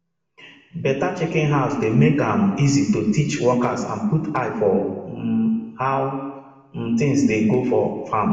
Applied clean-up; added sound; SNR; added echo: none; none; none; reverberation time 1.1 s.